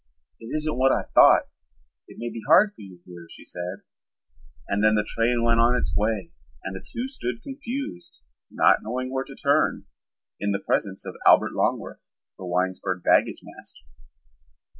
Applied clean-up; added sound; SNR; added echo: none; none; none; none.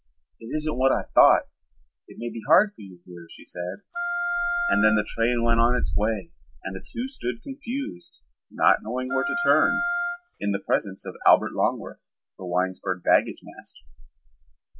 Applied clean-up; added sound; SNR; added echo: none; Wind instrument, woodwind instrument; 4 dB; none.